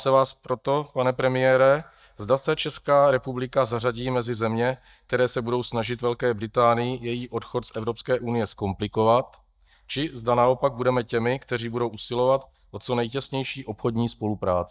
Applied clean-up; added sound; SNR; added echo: neural mask model DeepFilterNet 3.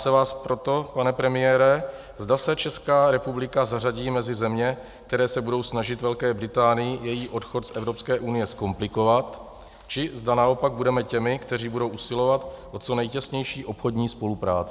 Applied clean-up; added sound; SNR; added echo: none; Cutlery, silverware; 17 dB; none.